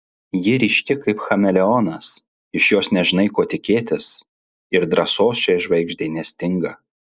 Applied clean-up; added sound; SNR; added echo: none; none; none; none.